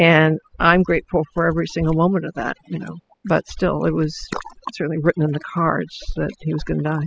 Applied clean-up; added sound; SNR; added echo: classical method spectral subtraction.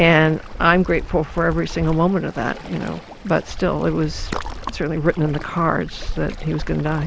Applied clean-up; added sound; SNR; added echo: none; Waves, surf; 10 dB; none.